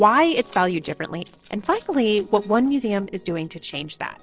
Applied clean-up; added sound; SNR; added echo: neural separator model SepFormer DNS4.